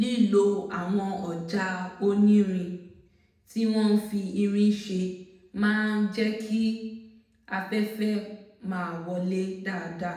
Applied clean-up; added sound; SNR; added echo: none; none; none; reverberation time 0.8 s.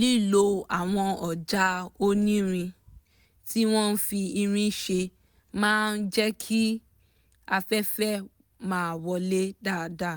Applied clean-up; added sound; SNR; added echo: none; none; none; none.